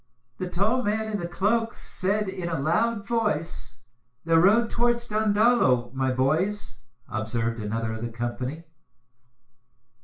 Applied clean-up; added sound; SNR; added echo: none; none; none; reverberation time 0.3 s.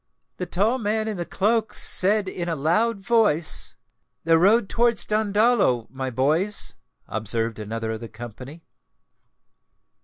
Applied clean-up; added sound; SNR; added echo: none; none; none; none.